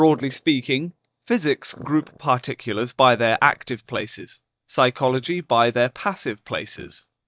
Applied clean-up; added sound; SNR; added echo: neural mask model DeepFilterNet 3.